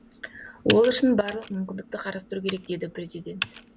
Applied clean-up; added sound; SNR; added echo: none; Computer keyboard; 11 dB; none.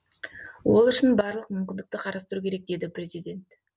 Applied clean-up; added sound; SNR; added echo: none; none; none; none.